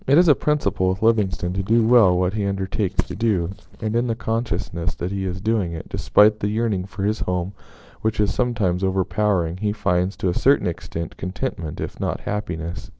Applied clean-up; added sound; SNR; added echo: neural separator model SepFormer DNS4.